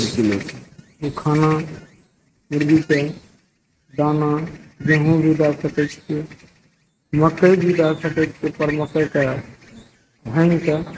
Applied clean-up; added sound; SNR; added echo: neural mask model RNNoise.